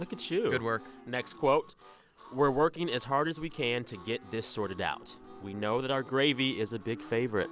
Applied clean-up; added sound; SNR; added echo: none; Harmonica + Livestock, farm animals, working animals; 20 dB; none.